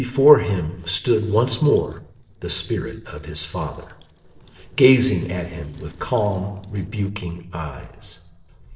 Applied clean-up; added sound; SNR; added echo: neural separator model SepFormer DNS4.